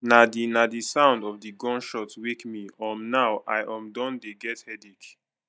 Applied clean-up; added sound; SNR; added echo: neural mask model DeepFilterNet 3.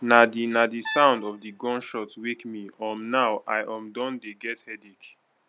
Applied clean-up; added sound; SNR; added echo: none; Brass instrument; 11 dB; none.